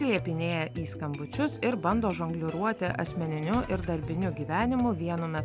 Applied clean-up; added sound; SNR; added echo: none; Slam; 18 dB; none.